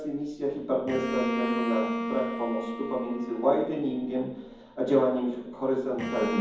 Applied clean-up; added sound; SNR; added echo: none; Bowed string instrument; 5 dB; reverberation time 1.2 s.